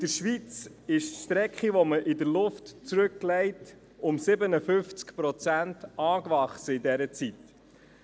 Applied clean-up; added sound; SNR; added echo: none; none; none; none.